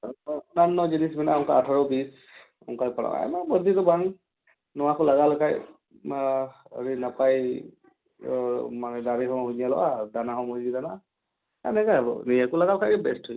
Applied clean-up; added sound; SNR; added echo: none; none; none; none.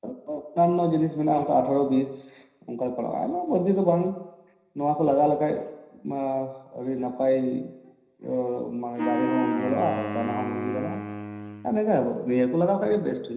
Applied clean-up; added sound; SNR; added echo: none; Wind instrument, woodwind instrument; 6 dB; reverberation time 0.9 s.